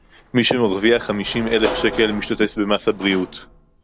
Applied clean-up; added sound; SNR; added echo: none; Sliding door / Slam; 13 dB; none.